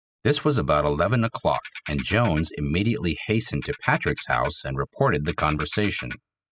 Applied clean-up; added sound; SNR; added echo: classical method spectral subtraction.